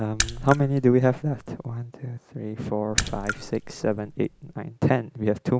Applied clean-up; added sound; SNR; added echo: none; Raindrop / Splash, splatter; 8 dB; none.